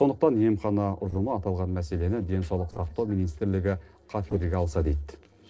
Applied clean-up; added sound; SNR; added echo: neural separator model SepFormer DNS4.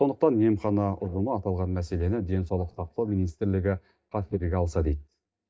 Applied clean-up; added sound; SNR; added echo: neural mask model DeepFilterNet 3.